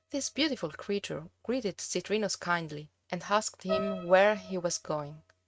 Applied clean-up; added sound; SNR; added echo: neural mask model RNNoise.